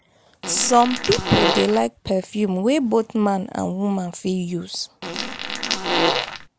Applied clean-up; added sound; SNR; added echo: none; Fart; 1 dB; none.